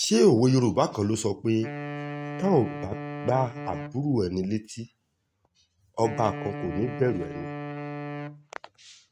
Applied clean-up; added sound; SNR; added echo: neural mask model RNNoise.